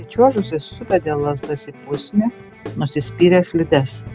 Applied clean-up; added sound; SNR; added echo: none; Guitar / Drum; 15 dB; none.